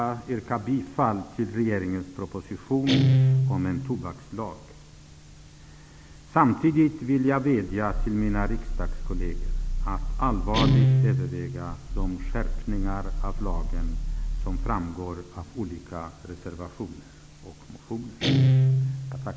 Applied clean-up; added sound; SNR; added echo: none; Guitar + Growling; -2 dB; none.